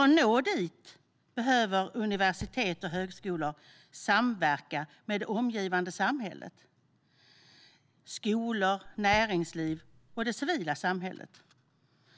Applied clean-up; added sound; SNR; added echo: none; Raindrop / Drip; 17 dB; none.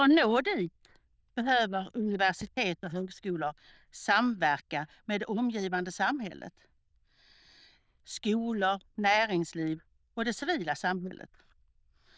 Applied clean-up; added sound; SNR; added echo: neural diffusion model UNIVERSE++.